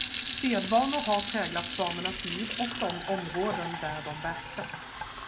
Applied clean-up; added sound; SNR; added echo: none; Fill (with liquid) / Sink (filling or washing); -1 dB; none.